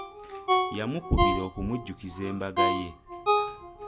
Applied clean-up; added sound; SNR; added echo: none; Ringtone; -4 dB; none.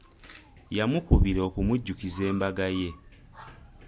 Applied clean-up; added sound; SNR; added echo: none; none; none; none.